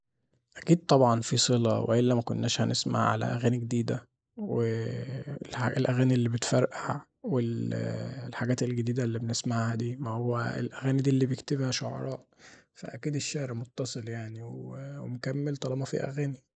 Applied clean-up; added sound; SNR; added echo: neural mask model Resemble Enhance denoiser.